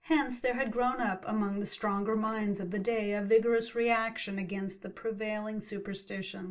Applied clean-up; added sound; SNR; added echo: neural separator model SepFormer DNS4.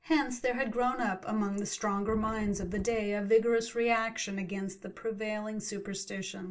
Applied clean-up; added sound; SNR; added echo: none; Wind; 12 dB; reverberation time 0.2 s.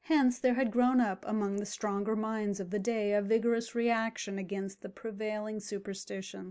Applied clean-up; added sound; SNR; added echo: none; none; none; none.